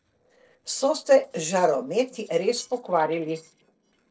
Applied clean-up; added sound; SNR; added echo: neural separator model SepFormer DNS4.